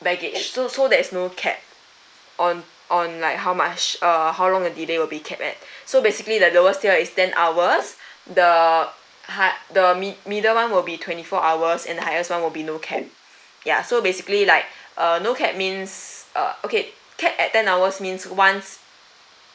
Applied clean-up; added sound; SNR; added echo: neural mask model Resemble Enhance denoiser.